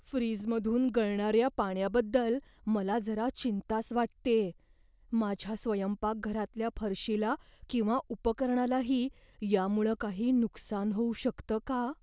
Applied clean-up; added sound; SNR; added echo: none; none; none; none.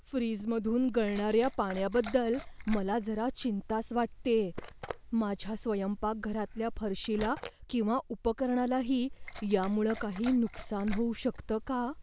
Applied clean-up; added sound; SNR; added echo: none; Liquid; 12 dB; none.